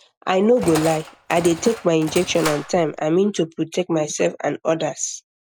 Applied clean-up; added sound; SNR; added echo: none; Engine; 11 dB; none.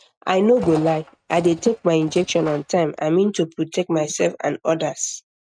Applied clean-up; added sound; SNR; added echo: neural mask model RNNoise.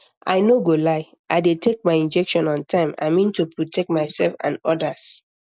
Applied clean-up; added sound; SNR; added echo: none; none; none; none.